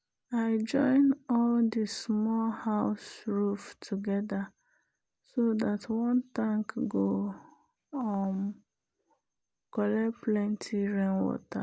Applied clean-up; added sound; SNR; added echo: none; none; none; none.